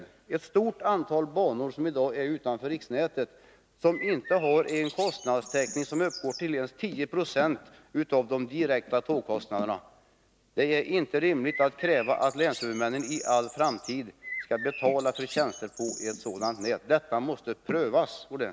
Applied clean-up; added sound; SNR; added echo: none; Bird; 12 dB; none.